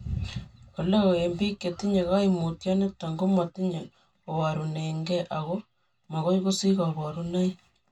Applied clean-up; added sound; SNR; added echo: none; none; none; reverberation time 0.1 s.